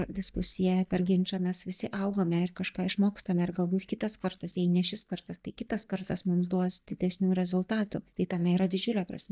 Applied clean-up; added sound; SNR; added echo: neural mask model DeepFilterNet 3.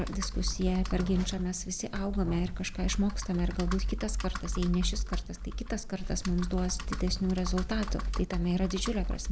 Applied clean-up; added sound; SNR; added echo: none; Computer keyboard; 2 dB; none.